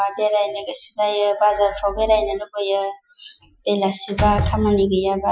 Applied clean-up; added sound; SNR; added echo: classical method Wiener filter.